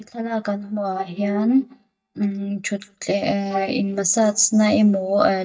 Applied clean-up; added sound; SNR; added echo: neural mask model DeepFilterNet 3.